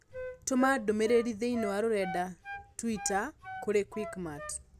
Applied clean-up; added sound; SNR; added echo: none; Wind instrument, woodwind instrument; 11 dB; none.